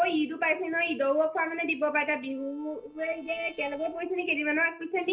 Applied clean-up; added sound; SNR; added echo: neural separator model SepFormer DNS4.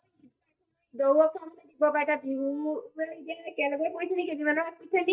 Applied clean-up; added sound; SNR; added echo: neural mask model DeepFilterNet 3.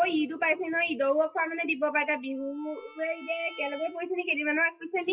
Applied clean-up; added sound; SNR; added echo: classical method WPE with log-MMSE.